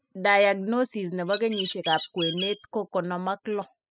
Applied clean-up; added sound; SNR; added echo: classical method spectral subtraction.